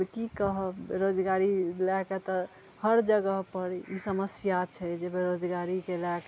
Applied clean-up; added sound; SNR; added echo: none; none; none; none.